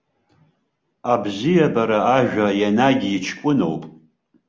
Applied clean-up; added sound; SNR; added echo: none; none; none; none.